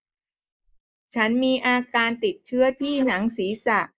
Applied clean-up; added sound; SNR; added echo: neural mask model Resemble Enhance denoiser.